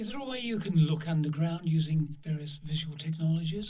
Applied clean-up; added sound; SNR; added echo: none; Cricket; 19 dB; reverberation time 0.4 s.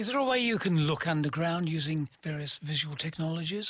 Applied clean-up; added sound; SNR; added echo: none; none; none; none.